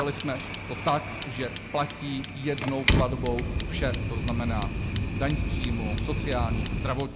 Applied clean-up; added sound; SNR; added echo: none; Fire; -3 dB; none.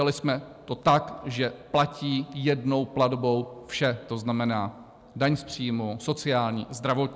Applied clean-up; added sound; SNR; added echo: none; none; none; none.